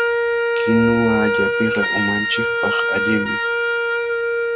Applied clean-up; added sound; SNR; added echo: none; Wind instrument, woodwind instrument; -4 dB; none.